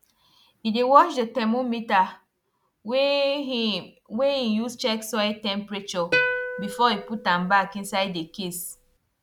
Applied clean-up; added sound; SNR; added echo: none; Plucked string instrument; 6 dB; none.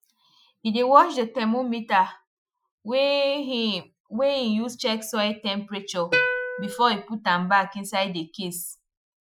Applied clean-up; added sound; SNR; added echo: classical method Wiener filter.